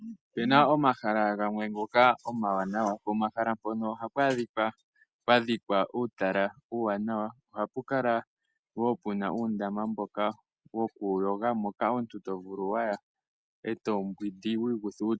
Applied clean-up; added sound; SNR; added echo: none; none; none; none.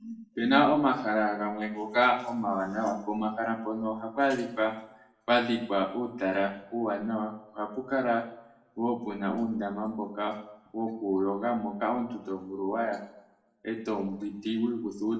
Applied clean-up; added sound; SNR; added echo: none; none; none; reverberation time 0.7 s.